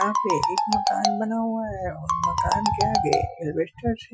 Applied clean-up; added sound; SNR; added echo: classical method Wiener filter.